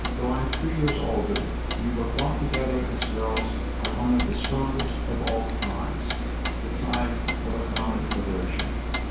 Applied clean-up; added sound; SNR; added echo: none; Clock; -3 dB; reverberation time 0.6 s.